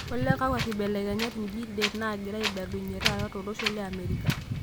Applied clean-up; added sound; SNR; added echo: none; Wind; 1 dB; none.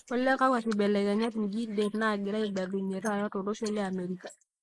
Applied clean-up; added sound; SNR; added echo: neural mask model Resemble Enhance denoiser.